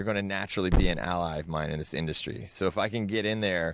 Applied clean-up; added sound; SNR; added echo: none; Thump, thud; 4 dB; none.